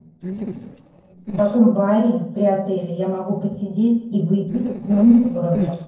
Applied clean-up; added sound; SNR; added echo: neural separator model SepFormer DNS4.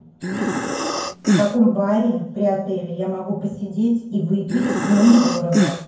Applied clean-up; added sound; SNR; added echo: none; Breathing; 2 dB; reverberation time 0.9 s.